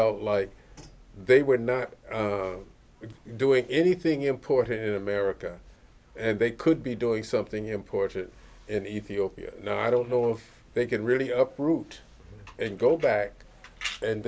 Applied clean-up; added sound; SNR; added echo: none; none; none; none.